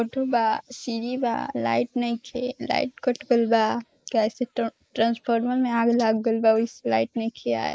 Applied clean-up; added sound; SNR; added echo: neural mask model Resemble Enhance denoiser.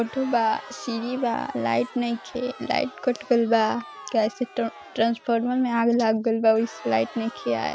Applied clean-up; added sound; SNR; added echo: none; Crowd; 19 dB; none.